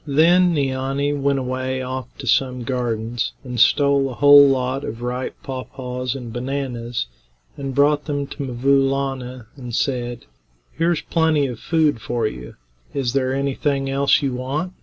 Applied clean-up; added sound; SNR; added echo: none; none; none; none.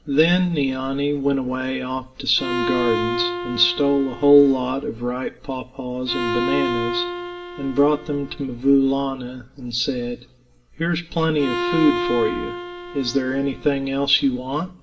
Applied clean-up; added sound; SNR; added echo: none; Bowed string instrument; 6 dB; reverberation time 0.5 s.